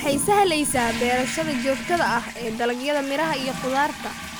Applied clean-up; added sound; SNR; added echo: none; Toilet flush; 8 dB; none.